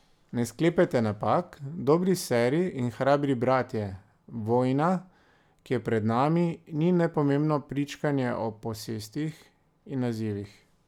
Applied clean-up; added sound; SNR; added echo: none; none; none; none.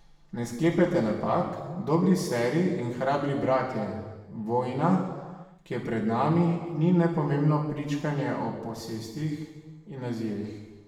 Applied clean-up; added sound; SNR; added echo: none; none; none; reverberation time 1.2 s.